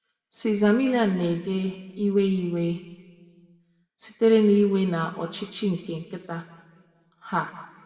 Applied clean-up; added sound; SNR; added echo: none; none; none; reverberation time 1.3 s.